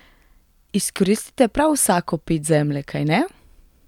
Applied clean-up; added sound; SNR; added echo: none; none; none; none.